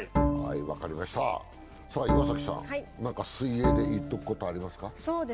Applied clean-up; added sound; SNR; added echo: none; Bowed string instrument; -2 dB; none.